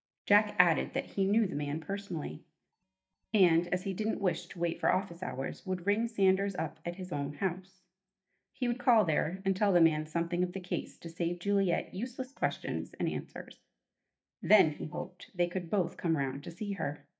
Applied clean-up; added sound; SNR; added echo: neural mask model DeepFilterNet 3.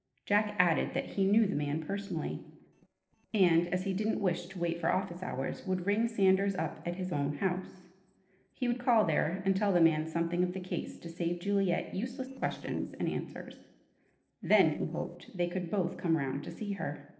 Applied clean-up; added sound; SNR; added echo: neural separator model SepFormer DNS4.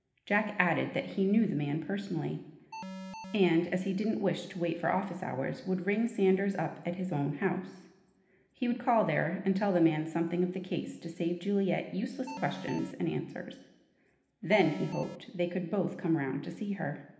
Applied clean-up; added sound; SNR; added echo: none; Alarm; 10 dB; reverberation time 1.1 s.